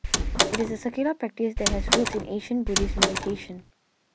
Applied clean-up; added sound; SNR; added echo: none; Door; -3 dB; none.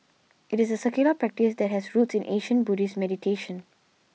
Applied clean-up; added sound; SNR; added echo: none; none; none; none.